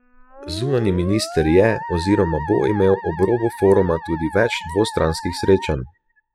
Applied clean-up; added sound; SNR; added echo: classical method spectral subtraction.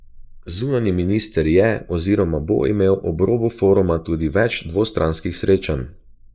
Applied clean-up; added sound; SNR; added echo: neural mask model Resemble Enhance denoiser.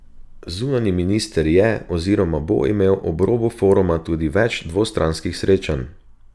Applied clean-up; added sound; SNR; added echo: none; none; none; none.